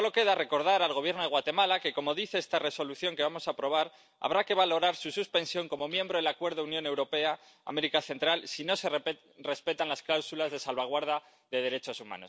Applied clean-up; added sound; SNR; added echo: none; none; none; none.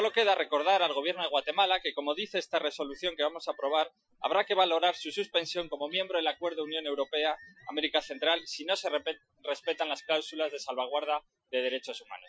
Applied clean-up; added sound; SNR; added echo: classical method Wiener filter.